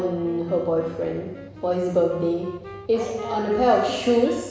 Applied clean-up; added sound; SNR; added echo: none; Wind instrument, woodwind instrument; 16 dB; reverberation time 1.0 s.